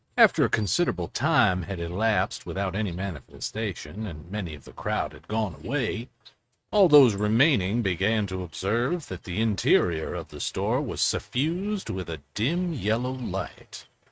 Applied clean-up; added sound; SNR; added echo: neural mask model RNNoise.